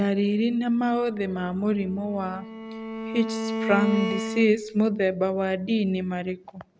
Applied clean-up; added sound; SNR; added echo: none; Bowed string instrument; 7 dB; none.